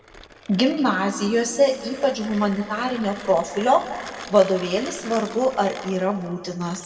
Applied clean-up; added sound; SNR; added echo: none; Mechanisms; 18 dB; reverberation time 1.8 s.